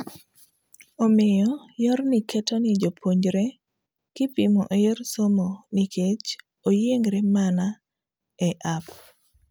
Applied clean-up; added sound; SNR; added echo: none; none; none; none.